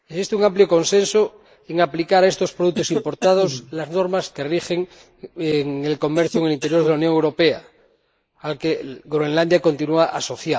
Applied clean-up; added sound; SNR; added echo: neural mask model Resemble Enhance denoiser.